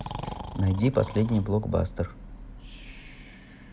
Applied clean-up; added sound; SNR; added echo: none; Breathing; 14 dB; none.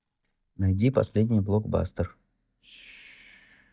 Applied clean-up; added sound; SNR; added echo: neural mask model DeepFilterNet 3.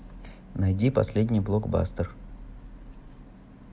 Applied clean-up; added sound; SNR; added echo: none; none; none; none.